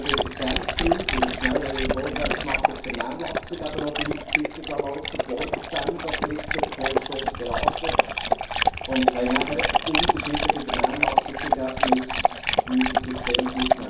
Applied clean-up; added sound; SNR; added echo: none; Dog; -5 dB; reverberation time 0.6 s.